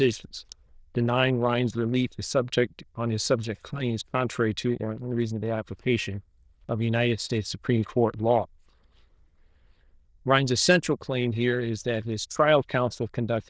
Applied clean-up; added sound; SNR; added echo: neural diffusion model UNIVERSE++.